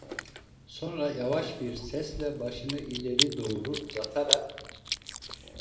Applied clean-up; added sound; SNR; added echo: none; Chewing, mastication; 2 dB; reverberation time 0.8 s.